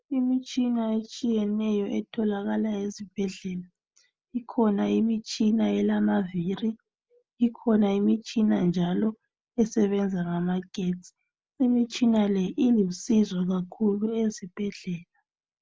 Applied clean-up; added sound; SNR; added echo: none; none; none; none.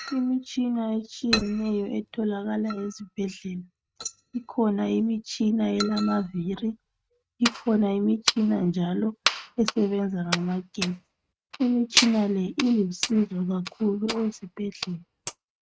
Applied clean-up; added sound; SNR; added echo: neural mask model RNNoise.